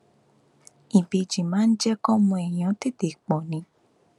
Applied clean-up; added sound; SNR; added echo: none; none; none; none.